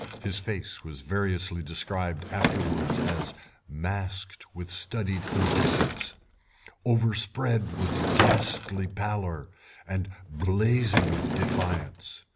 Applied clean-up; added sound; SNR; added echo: none; Sliding door / Wood; 2 dB; none.